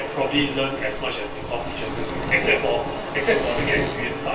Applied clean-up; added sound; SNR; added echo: none; Squeak / Cupboard open or close; 14 dB; reverberation time 0.3 s.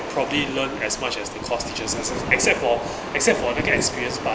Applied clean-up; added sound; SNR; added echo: none; none; none; none.